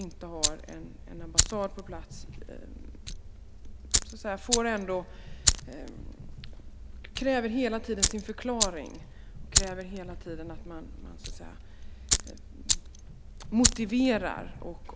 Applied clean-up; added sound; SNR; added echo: none; Fire; -2 dB; none.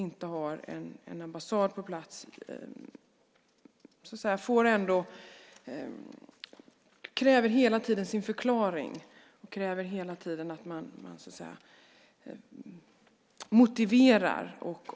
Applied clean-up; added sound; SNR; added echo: none; none; none; none.